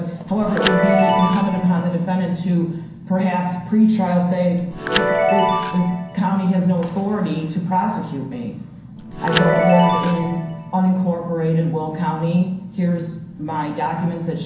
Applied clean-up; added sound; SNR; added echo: none; Chime; 4 dB; reverberation time 0.6 s.